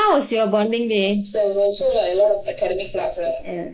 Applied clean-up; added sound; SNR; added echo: neural mask model Resemble Enhance denoiser.